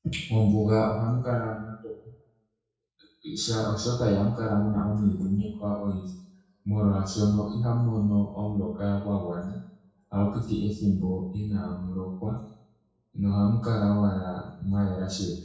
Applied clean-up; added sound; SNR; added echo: none; none; none; reverberation time 0.6 s.